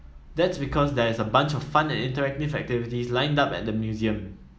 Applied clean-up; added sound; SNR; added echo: none; none; none; none.